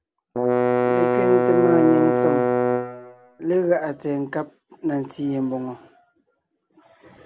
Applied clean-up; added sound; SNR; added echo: none; Bowed string instrument; -4 dB; none.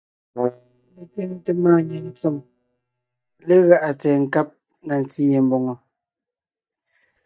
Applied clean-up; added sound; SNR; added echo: neural mask model DeepFilterNet 3.